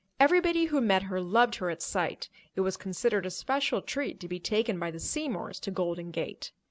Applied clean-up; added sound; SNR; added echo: none; none; none; none.